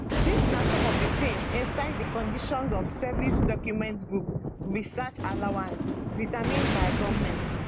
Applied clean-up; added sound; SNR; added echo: none; Thunder; -5 dB; none.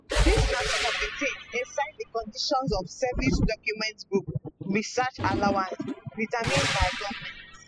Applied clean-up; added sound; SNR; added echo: classical method spectral subtraction.